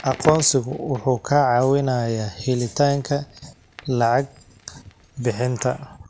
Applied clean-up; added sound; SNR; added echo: none; Crackle; 17 dB; none.